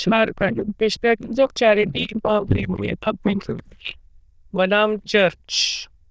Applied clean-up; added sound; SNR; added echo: neural diffusion model UNIVERSE++.